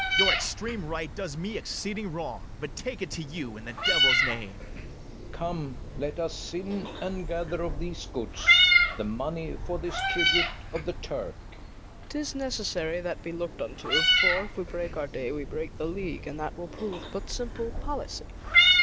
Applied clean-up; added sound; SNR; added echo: none; Meow; -5 dB; none.